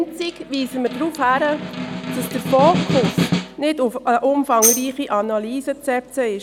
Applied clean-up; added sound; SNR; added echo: none; Tambourine + Snare drum; 4 dB; none.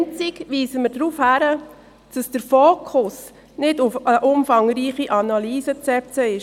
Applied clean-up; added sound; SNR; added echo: none; none; none; none.